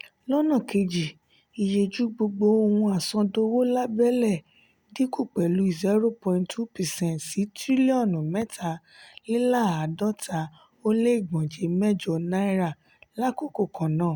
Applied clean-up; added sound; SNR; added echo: none; none; none; none.